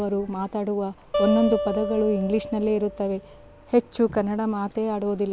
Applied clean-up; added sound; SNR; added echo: none; Acoustic guitar; 6 dB; none.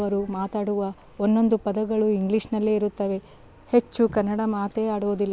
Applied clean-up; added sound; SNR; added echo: none; none; none; none.